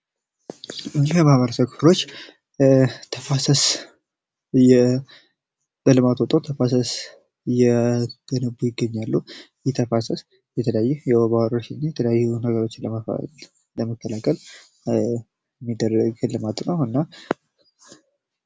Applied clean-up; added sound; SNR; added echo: none; none; none; none.